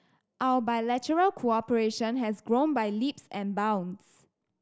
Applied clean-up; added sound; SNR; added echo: none; none; none; none.